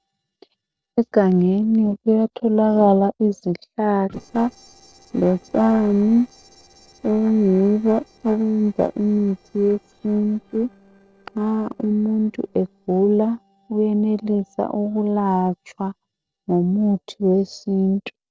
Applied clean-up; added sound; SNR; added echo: neural separator model SepFormer DNS4.